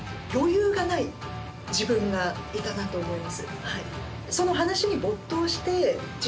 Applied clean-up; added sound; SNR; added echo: none; none; none; none.